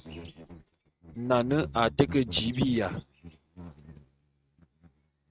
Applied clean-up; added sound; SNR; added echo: neural mask model RNNoise.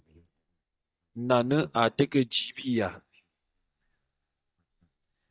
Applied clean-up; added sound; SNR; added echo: neural mask model DeepFilterNet 3.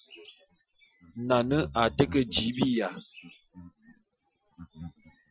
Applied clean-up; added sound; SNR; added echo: classical method Wiener filter.